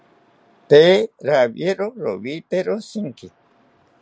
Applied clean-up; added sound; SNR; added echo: none; none; none; none.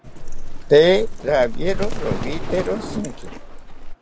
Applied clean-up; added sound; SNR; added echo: none; Livestock, farm animals, working animals; 3 dB; none.